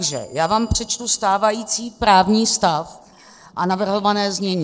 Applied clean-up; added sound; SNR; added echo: neural separator model SepFormer DNS4.